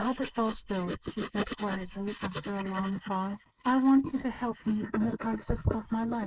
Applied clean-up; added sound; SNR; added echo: neural mask model Resemble Enhance denoiser.